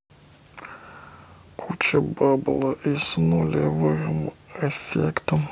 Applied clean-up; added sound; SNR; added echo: none; none; none; none.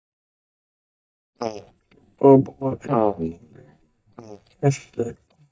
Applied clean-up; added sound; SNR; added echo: neural mask model DeepFilterNet 3.